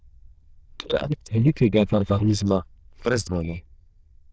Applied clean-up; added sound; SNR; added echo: neural diffusion model UNIVERSE++.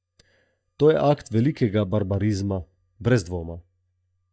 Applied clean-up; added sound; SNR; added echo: neural mask model DeepFilterNet 3.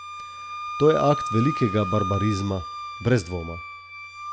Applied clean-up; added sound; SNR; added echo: none; Wind instrument, woodwind instrument; 8 dB; none.